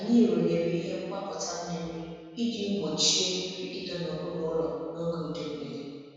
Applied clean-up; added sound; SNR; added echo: none; none; none; reverberation time 1.9 s.